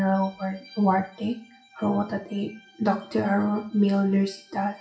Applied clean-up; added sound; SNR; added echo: classical method WPE with log-MMSE.